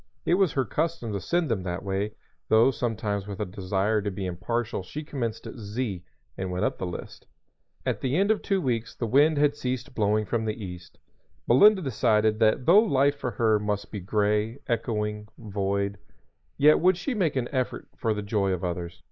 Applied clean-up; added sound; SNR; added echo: neural mask model Resemble Enhance denoiser.